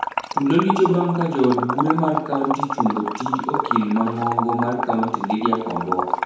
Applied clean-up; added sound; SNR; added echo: none; Liquid; 3 dB; reverberation time 1.0 s.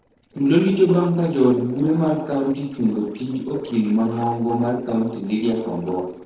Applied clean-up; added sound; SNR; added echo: neural separator model SepFormer DNS4.